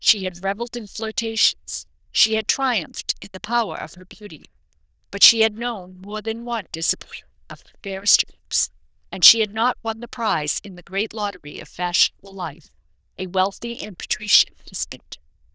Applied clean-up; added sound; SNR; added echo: neural diffusion model UNIVERSE++.